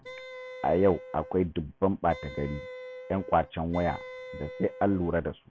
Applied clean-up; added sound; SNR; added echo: none; Wind instrument, woodwind instrument; 13 dB; none.